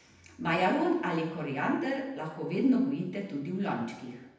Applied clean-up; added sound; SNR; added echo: none; none; none; reverberation time 0.9 s.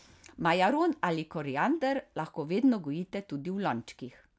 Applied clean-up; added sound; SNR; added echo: none; none; none; none.